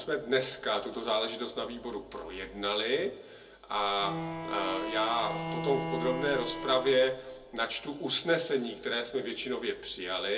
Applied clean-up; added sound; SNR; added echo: none; Bowed string instrument; 6 dB; reverberation time 0.2 s.